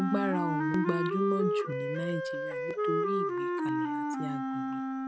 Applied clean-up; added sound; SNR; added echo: none; Wind instrument, woodwind instrument; -3 dB; none.